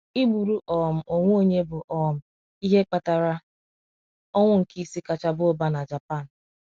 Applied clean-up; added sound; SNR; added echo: none; none; none; none.